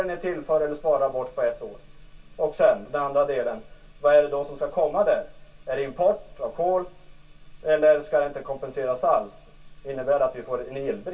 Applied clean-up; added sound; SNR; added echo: none; none; none; reverberation time 0.2 s.